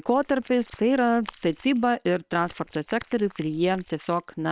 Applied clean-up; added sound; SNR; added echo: neural separator model SepFormer WHAM!.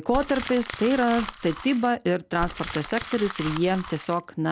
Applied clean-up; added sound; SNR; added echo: none; Crumpling, crinkling; 11 dB; none.